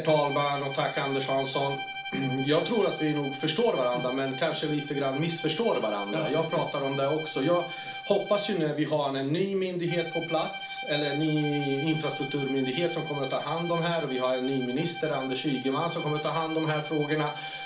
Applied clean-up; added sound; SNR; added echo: none; Bowed string instrument; 10 dB; reverberation time 0.4 s.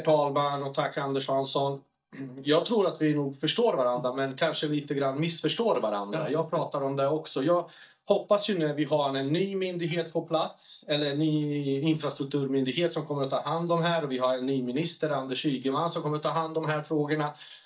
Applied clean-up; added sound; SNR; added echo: neural mask model DeepFilterNet 3.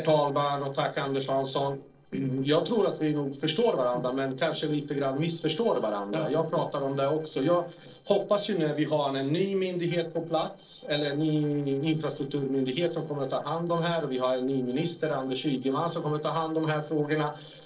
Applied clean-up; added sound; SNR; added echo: neural separator model SepFormer DNS4.